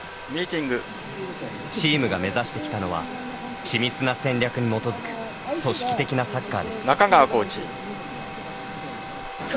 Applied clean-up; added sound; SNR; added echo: none; Domestic sounds, home sounds; 11 dB; none.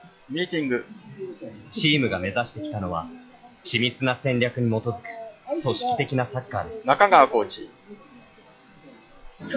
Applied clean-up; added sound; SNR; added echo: classical method log-MMSE.